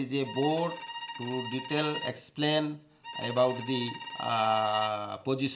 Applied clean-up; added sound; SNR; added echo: none; Bowed string instrument; 10 dB; reverberation time 0.4 s.